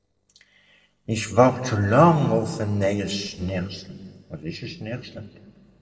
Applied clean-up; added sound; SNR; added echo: neural separator model SepFormer DNS4.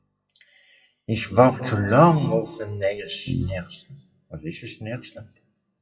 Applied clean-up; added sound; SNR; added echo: classical method WPE with log-MMSE.